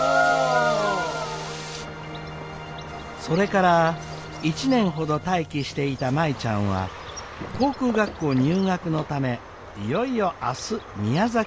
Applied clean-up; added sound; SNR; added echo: none; Sink (filling or washing) + Bird; 16 dB; none.